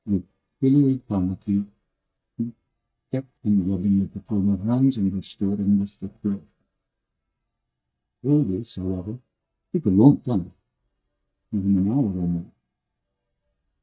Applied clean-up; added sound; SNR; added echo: neural mask model DeepFilterNet 3.